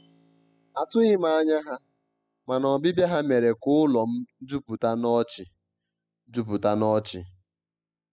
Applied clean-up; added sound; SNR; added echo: classical method spectral subtraction.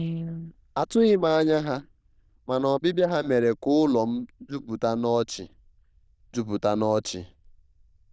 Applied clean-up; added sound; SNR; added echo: neural diffusion model UNIVERSE++.